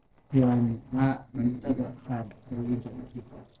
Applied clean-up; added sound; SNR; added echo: neural separator model SepFormer DNS4.